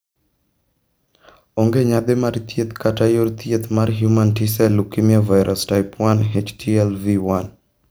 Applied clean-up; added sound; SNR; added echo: none; none; none; none.